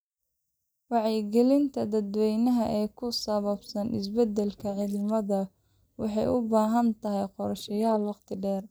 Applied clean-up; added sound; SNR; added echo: neural mask model DeepFilterNet 3.